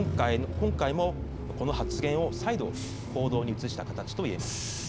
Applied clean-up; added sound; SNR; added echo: none; Bus / Engine; 2 dB; none.